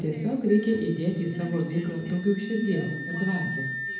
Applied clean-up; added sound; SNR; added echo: none; Wind instrument, woodwind instrument; 11 dB; reverberation time 0.8 s.